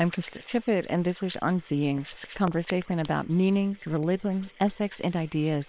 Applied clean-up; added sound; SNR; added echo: neural separator model SepFormer WHAM!.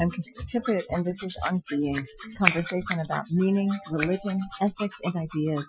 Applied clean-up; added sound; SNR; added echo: classical method Wiener filter.